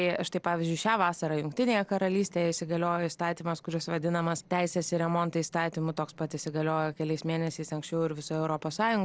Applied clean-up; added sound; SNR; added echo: neural separator model SepFormer DNS4.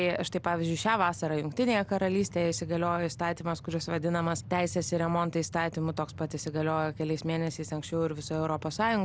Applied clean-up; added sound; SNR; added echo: none; Train; 16 dB; none.